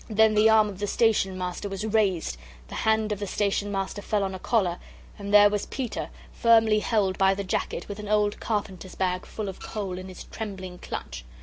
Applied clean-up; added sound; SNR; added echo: none; Printer; 16 dB; none.